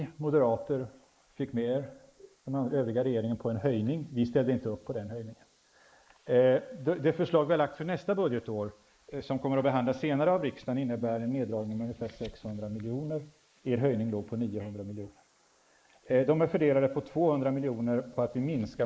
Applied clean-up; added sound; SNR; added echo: neural mask model Resemble Enhance denoiser.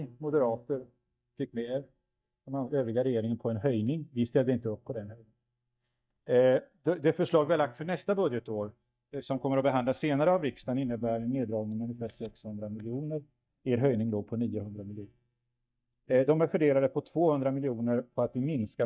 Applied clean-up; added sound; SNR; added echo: neural mask model DeepFilterNet 3.